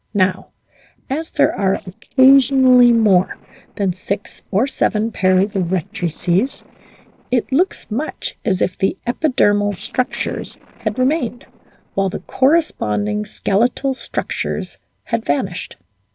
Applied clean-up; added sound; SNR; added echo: neural separator model SepFormer DNS4.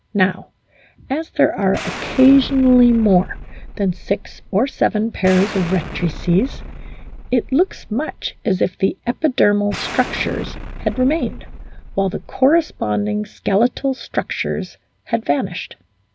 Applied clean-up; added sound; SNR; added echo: none; Explosion; 12 dB; none.